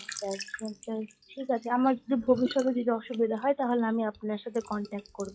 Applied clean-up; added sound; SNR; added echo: classical method log-MMSE.